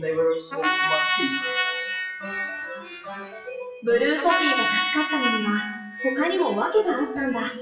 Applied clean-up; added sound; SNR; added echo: classical method WPE with log-MMSE.